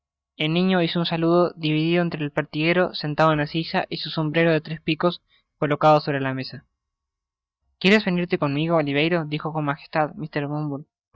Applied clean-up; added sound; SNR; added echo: neural mask model DeepFilterNet 3.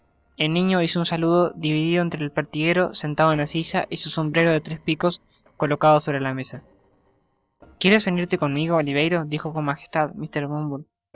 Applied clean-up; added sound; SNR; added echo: neural separator model SepFormer DNS4.